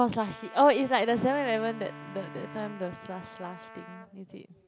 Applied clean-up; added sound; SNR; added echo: none; Wind instrument, woodwind instrument + Trumpet; 17 dB; none.